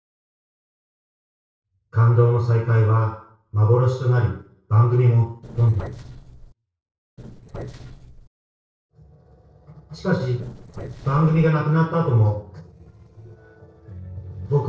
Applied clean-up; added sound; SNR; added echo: neural separator model SepFormer DNS4.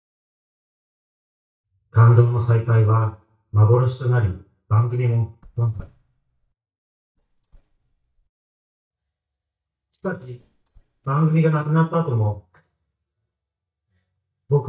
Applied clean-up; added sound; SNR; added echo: neural mask model DeepFilterNet 3.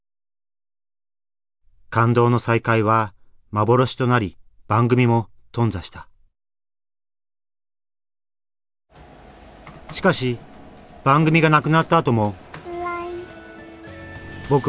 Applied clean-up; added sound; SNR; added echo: none; none; none; none.